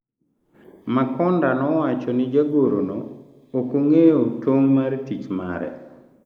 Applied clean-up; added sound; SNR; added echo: neural mask model Resemble Enhance denoiser.